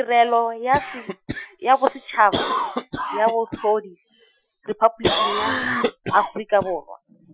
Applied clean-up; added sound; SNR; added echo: classical method Wiener filter.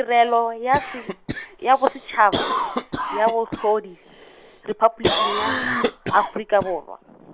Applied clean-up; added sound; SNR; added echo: none; Cough; 5 dB; none.